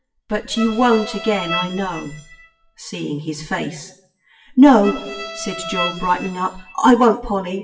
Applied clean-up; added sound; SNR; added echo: classical method WPE with log-MMSE.